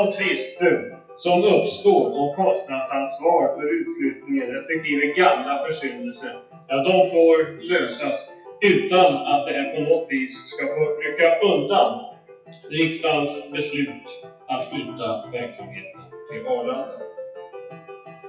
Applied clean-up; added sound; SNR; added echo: classical method WPE with log-MMSE.